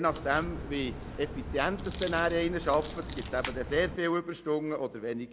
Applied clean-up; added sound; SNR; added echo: none; Crack; 8 dB; none.